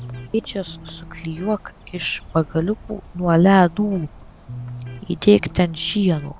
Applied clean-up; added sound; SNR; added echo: none; Bird + Electric guitar; 17 dB; none.